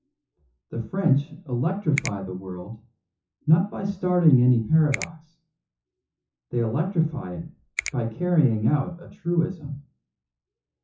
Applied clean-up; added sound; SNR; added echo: classical method WPE with log-MMSE.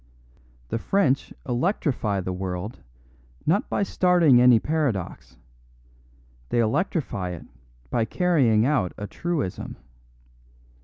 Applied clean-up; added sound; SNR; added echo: none; none; none; none.